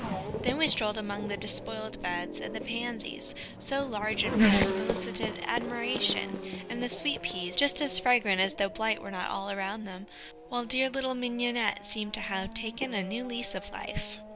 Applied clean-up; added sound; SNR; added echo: none; Race car, auto racing / Accelerating, revving, vroom; 3 dB; none.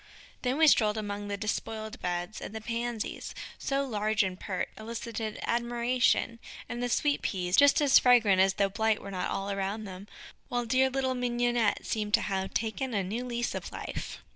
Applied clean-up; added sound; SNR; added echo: none; none; none; none.